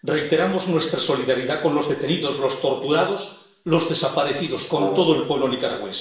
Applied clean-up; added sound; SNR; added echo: none; Brass instrument; 8 dB; reverberation time 0.7 s.